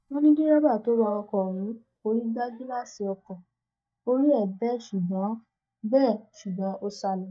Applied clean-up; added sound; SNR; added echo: neural mask model DeepFilterNet 3.